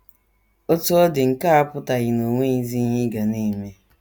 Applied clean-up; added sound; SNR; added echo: none; none; none; none.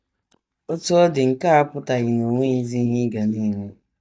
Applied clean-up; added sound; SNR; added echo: neural mask model DeepFilterNet 3.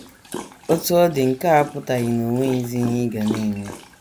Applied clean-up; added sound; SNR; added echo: none; Dog; 14 dB; none.